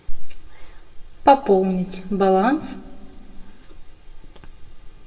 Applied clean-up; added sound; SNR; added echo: none; none; none; reverberation time 1.0 s.